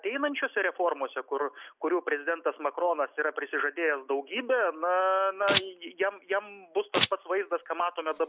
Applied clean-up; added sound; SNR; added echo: none; Domestic sounds, home sounds; -1 dB; none.